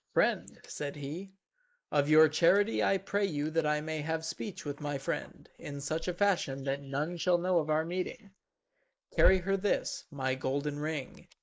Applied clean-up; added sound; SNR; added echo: neural mask model Resemble Enhance denoiser.